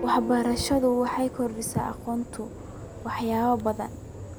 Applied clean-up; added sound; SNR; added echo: none; Church bell; 11 dB; none.